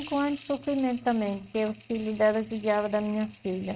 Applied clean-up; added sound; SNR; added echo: neural mask model RNNoise.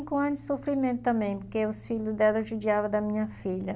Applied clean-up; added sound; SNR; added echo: none; none; none; none.